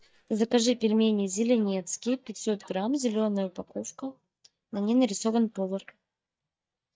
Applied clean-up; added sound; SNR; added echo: neural mask model DeepFilterNet 3.